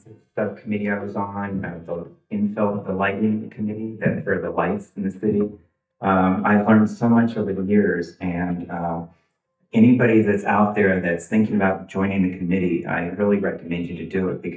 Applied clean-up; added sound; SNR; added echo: neural mask model DeepFilterNet 3.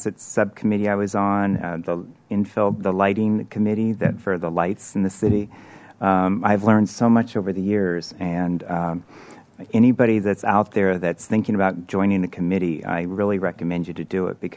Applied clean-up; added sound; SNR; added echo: none; none; none; none.